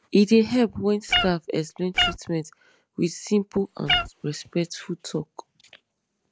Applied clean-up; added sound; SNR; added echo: none; Meow; 2 dB; none.